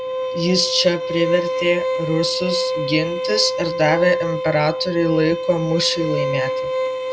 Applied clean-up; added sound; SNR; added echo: none; Bowed string instrument; 3 dB; none.